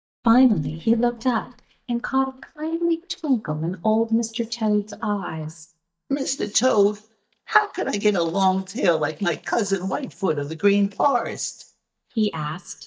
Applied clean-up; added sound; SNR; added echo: neural mask model DeepFilterNet 3.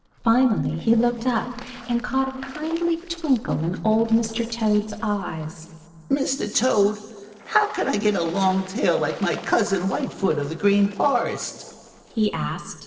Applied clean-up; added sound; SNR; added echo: neural separator model SepFormer DNS4.